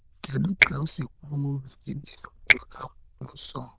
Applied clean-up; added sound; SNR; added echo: neural diffusion model UNIVERSE++.